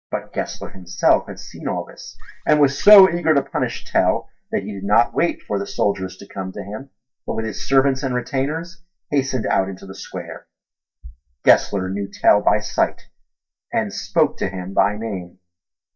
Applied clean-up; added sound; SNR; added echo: neural mask model DeepFilterNet 3.